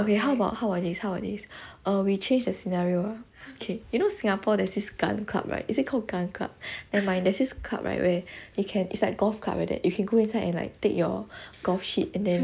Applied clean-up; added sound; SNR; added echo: none; none; none; none.